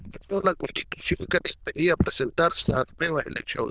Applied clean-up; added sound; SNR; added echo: neural diffusion model UNIVERSE++.